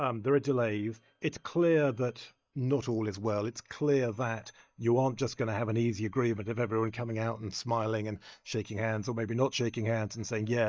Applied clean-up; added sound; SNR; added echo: neural mask model DeepFilterNet 3.